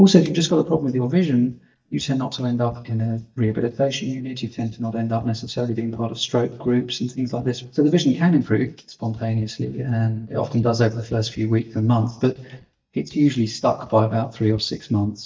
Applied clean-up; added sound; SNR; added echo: neural mask model DeepFilterNet 3.